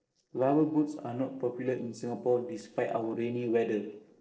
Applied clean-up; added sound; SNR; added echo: neural separator model SepFormer DNS4.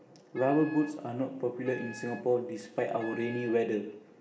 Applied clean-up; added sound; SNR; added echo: none; Wind instrument, woodwind instrument; 17 dB; reverberation time 1.2 s.